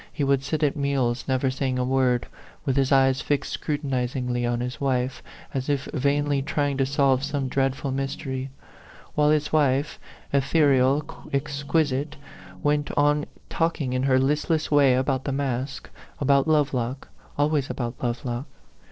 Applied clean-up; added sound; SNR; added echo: neural separator model SepFormer DNS4.